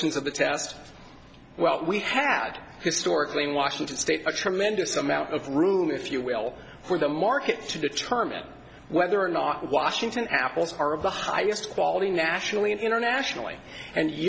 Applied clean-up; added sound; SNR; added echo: none; none; none; none.